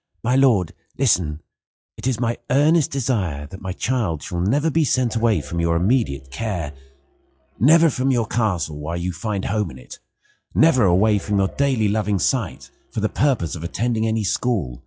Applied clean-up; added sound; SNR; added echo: classical method log-MMSE.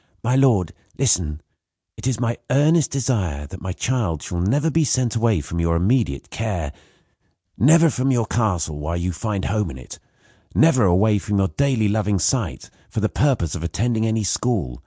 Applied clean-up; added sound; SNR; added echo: none; none; none; none.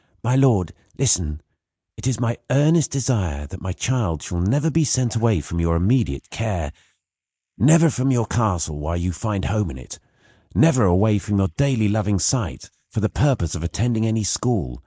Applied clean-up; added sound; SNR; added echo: neural mask model Resemble Enhance denoiser.